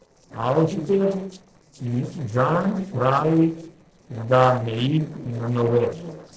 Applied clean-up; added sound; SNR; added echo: neural separator model SepFormer DNS4.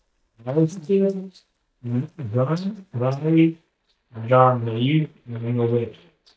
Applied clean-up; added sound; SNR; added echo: neural mask model DeepFilterNet 3.